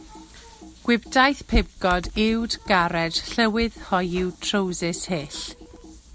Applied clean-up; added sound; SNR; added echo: none; Computer keyboard; 18 dB; none.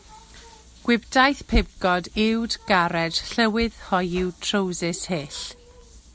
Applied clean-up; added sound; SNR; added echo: none; none; none; none.